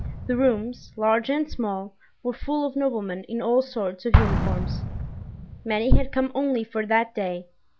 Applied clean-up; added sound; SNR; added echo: none; Explosion; 5 dB; none.